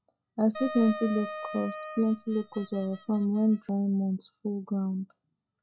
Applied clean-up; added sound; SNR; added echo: classical method log-MMSE.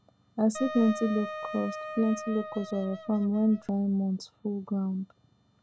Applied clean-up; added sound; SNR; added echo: none; Wind instrument, woodwind instrument; 10 dB; none.